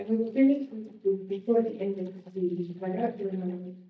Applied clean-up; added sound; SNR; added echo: neural mask model DeepFilterNet 3.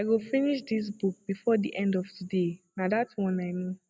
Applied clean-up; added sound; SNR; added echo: none; none; none; none.